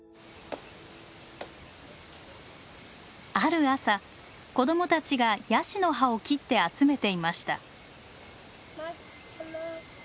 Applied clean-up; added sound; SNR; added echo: none; none; none; none.